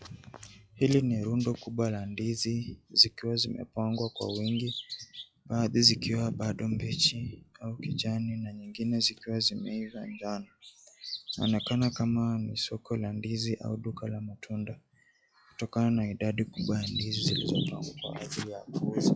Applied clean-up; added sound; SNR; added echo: classical method log-MMSE.